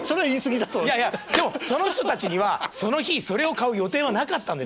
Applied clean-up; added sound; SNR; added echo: none; Tools; 13 dB; none.